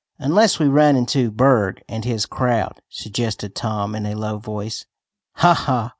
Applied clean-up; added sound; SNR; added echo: none; none; none; none.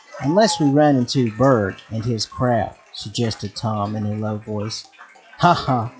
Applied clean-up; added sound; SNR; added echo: classical method log-MMSE.